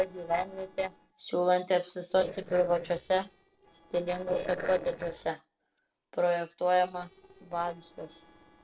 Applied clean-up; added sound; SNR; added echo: neural separator model SepFormer DNS4.